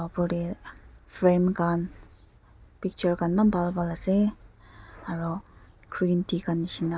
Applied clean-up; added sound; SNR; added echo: none; none; none; none.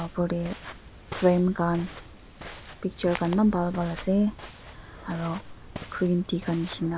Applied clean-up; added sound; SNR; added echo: none; Walk, footsteps; 15 dB; none.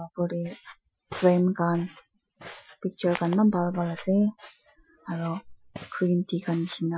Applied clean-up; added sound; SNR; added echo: classical method Wiener filter.